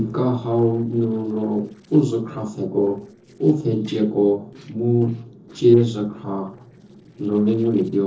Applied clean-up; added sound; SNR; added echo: neural separator model SepFormer DNS4.